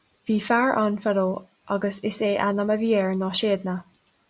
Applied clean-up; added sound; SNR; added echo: none; none; none; none.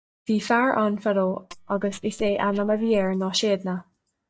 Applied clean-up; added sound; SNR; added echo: neural mask model DeepFilterNet 3.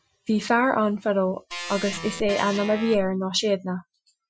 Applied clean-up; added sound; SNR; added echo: classical method Wiener filter.